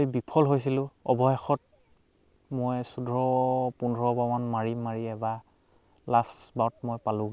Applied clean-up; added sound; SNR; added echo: none; none; none; none.